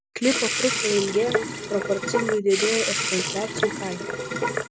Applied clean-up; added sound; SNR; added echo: none; Sink (filling or washing) / Water tap, faucet; 1 dB; none.